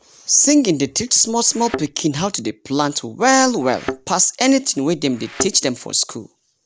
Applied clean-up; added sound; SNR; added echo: none; Thump, thud; 12 dB; none.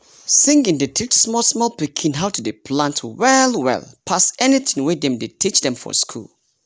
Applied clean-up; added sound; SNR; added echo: none; none; none; none.